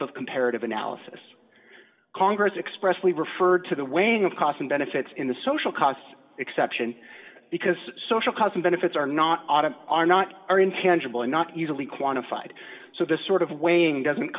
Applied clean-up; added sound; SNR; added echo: none; none; none; reverberation time 2.3 s.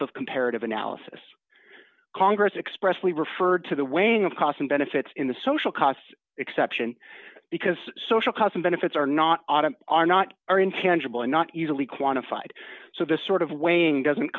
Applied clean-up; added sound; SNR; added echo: none; none; none; none.